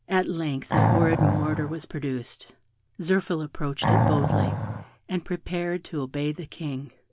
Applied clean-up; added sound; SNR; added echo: none; Animal; -4 dB; none.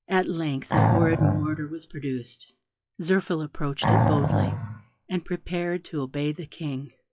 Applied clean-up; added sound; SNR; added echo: classical method log-MMSE.